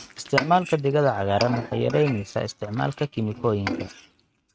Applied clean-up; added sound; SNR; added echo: neural mask model RNNoise.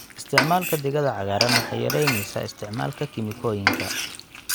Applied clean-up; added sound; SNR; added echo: none; Frying (food); 2 dB; none.